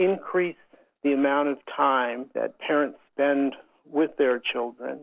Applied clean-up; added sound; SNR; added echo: none; none; none; none.